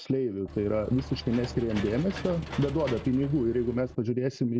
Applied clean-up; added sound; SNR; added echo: none; Engine / Mechanisms; 12 dB; none.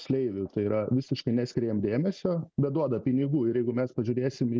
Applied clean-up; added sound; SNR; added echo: none; none; none; none.